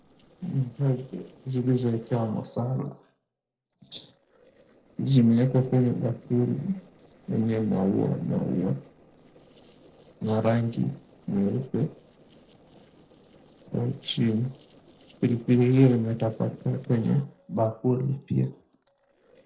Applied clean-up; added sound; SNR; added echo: neural separator model SepFormer DNS4.